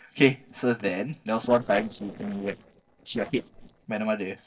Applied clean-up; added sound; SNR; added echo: neural separator model SepFormer DNS4.